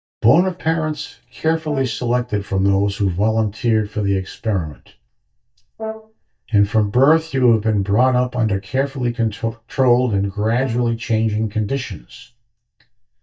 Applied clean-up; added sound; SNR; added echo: neural mask model DeepFilterNet 3.